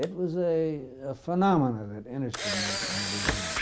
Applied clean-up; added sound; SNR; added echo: none; Camera; 5 dB; none.